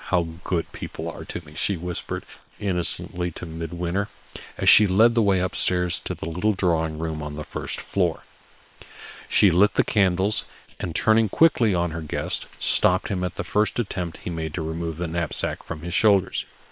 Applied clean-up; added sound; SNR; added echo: neural separator model SepFormer WHAM!.